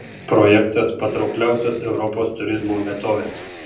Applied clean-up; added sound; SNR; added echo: none; Accelerating, revving, vroom; 17 dB; reverberation time 0.6 s.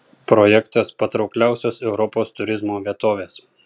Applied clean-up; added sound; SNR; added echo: none; none; none; none.